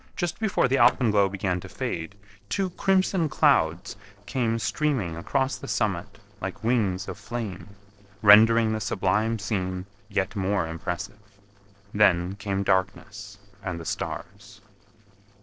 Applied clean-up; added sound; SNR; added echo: neural separator model SepFormer DNS4.